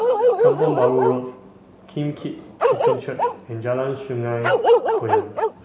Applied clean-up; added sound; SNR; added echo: none; Bark; -5 dB; none.